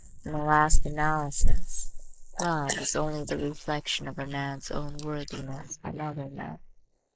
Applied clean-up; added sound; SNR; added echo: neural mask model Resemble Enhance denoiser.